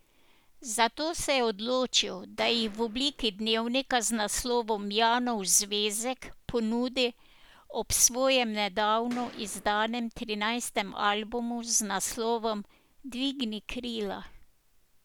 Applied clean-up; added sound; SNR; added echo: none; Boom; 19 dB; none.